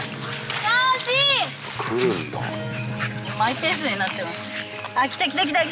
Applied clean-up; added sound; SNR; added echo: none; none; none; none.